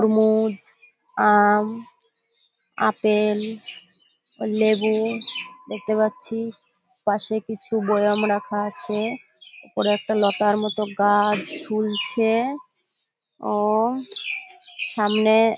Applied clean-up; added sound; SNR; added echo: none; none; none; none.